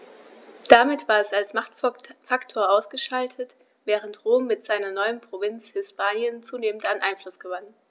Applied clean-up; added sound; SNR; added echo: none; none; none; none.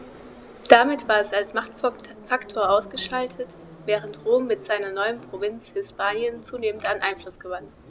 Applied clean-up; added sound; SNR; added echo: none; Subway, metro, underground; 19 dB; none.